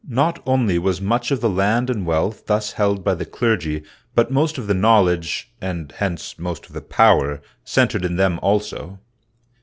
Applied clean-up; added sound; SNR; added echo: none; none; none; none.